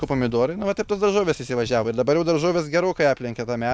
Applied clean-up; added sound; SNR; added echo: none; none; none; none.